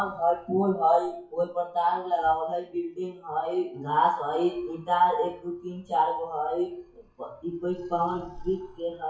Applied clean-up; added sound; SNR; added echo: classical method WPE with log-MMSE.